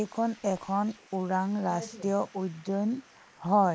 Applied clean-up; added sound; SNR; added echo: neural mask model Resemble Enhance denoiser.